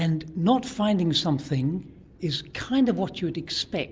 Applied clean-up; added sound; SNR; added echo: none; none; none; none.